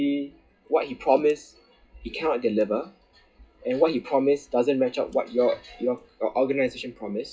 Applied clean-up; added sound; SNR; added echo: classical method WPE with log-MMSE.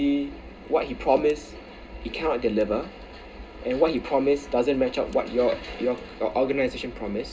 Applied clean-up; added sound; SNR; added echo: none; Fire; 19 dB; reverberation time 0.2 s.